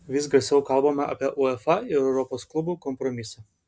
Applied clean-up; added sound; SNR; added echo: none; none; none; none.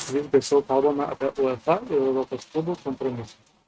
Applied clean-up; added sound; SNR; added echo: neural mask model RNNoise.